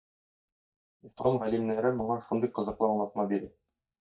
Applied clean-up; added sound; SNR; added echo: neural mask model DeepFilterNet 3.